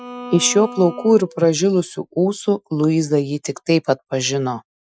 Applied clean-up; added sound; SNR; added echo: classical method Wiener filter.